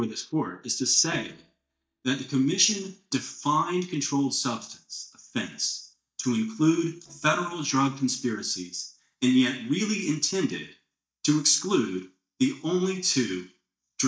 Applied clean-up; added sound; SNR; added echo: neural mask model DeepFilterNet 3.